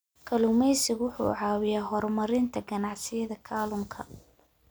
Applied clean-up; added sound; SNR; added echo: none; none; none; none.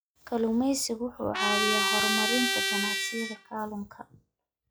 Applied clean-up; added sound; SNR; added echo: classical method log-MMSE.